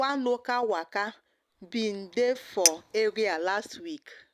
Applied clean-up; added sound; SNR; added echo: none; Chink, clink; 4 dB; none.